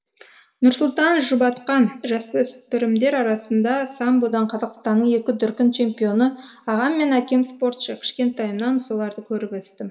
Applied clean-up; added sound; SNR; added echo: none; none; none; reverberation time 0.7 s.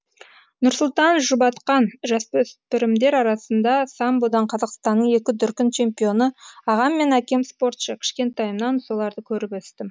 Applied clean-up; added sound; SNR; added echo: none; none; none; none.